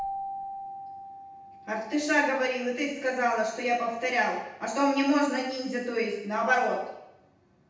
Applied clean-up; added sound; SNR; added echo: none; Keyboard (musical); 15 dB; reverberation time 0.9 s.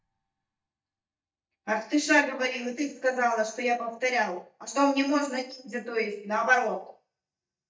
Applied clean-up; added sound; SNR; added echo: neural mask model DeepFilterNet 3.